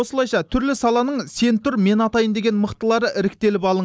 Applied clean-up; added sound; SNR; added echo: none; none; none; none.